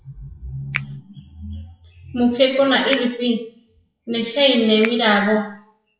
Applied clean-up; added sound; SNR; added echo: classical method WPE with log-MMSE.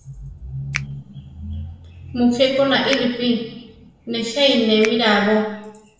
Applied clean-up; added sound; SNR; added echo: none; Finger snapping; 11 dB; reverberation time 1.0 s.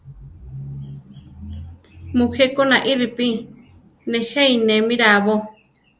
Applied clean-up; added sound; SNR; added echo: none; none; none; none.